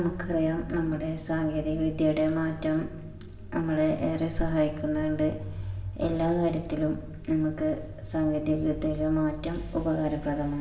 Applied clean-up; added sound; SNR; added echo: none; none; none; reverberation time 1.0 s.